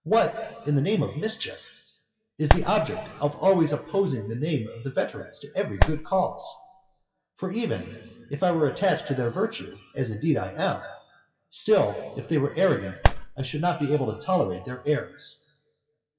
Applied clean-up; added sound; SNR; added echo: classical method WPE with log-MMSE.